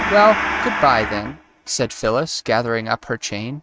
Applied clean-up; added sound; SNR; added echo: neural mask model RNNoise.